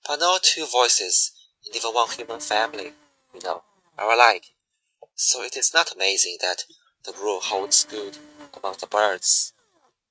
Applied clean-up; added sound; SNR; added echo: neural mask model RNNoise.